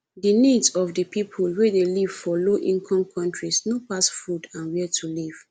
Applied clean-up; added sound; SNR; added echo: none; none; none; none.